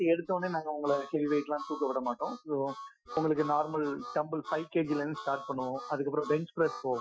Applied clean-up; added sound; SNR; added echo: classical method Wiener filter.